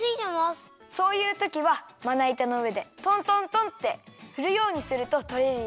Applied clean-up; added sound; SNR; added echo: none; none; none; none.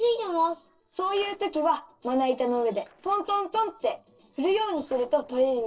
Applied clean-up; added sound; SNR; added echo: neural separator model SepFormer DNS4.